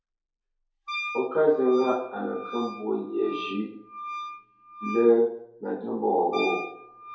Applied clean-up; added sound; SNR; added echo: none; Wind instrument, woodwind instrument; 12 dB; reverberation time 2.4 s.